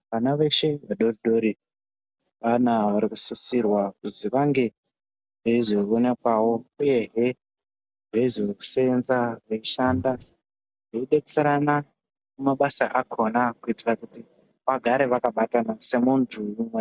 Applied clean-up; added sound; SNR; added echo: none; Breathing; 11 dB; none.